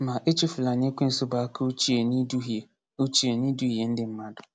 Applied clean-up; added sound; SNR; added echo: none; none; none; none.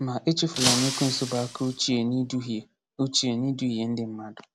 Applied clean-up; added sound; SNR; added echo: none; Shatter; 4 dB; none.